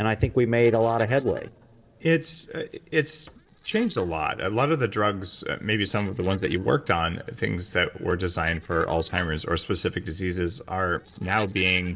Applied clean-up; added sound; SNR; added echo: neural separator model SepFormer DNS4.